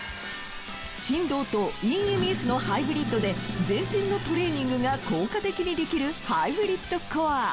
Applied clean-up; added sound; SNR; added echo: none; Sink (filling or washing); 9 dB; none.